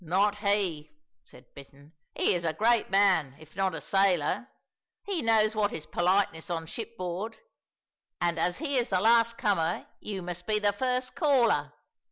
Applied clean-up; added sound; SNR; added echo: none; none; none; none.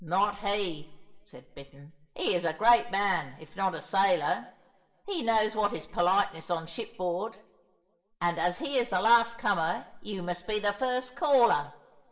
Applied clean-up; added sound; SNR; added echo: none; none; none; reverberation time 1.4 s.